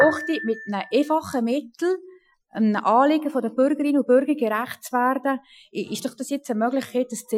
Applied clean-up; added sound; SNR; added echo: classical method Wiener filter.